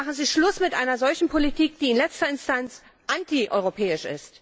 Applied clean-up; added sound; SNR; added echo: none; none; none; none.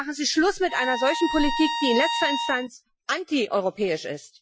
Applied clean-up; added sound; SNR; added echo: classical method Wiener filter.